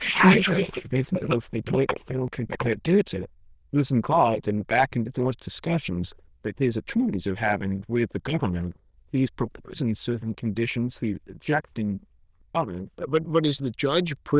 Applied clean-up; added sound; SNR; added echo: neural diffusion model UNIVERSE++.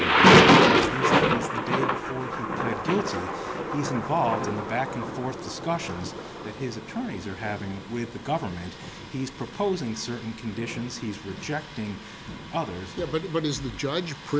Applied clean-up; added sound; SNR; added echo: none; Thunder; -5 dB; none.